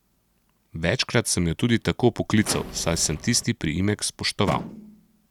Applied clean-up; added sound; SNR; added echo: none; Engine / Mechanisms + Motor vehicle (road); 15 dB; none.